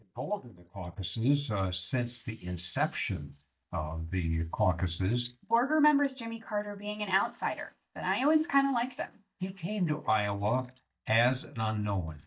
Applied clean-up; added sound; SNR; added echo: neural mask model DeepFilterNet 3.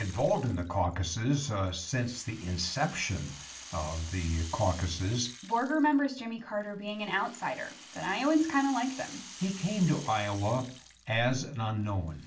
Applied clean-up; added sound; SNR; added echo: none; Rattle (instrument); 18 dB; reverberation time 0.3 s.